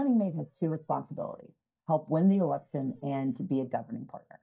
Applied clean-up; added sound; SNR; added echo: neural mask model DeepFilterNet 3.